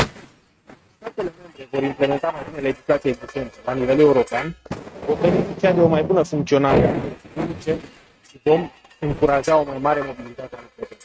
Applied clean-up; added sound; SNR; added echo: neural mask model RNNoise.